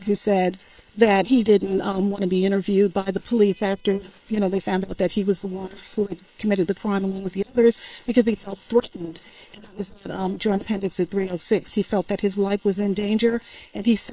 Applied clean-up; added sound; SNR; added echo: neural separator model SepFormer WHAM!.